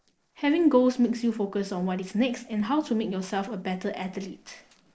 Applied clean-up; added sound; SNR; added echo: neural separator model SepFormer DNS4.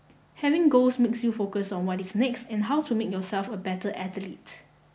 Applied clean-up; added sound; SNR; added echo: none; none; none; none.